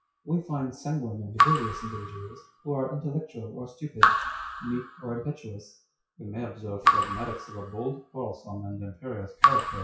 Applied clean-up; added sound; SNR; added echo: classical method WPE with log-MMSE.